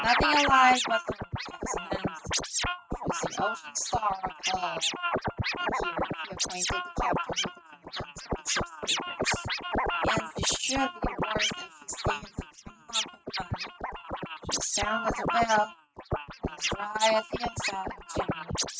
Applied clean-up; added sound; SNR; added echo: neural mask model RNNoise.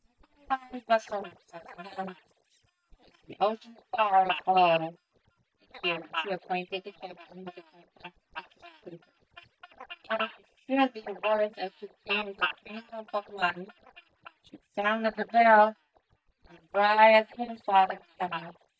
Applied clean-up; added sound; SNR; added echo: neural mask model DeepFilterNet 3.